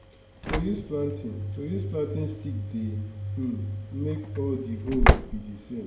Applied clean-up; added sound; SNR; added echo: none; Slam / Engine; -4 dB; reverberation time 0.7 s.